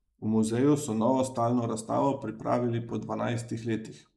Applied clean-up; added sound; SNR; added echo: neural mask model Resemble Enhance denoiser.